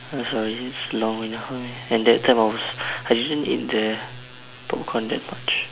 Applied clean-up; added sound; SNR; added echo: none; none; none; none.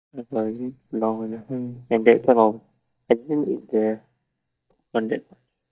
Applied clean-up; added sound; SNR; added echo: neural mask model DeepFilterNet 3.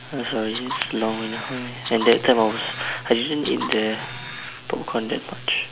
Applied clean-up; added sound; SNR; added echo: none; Camera; 9 dB; none.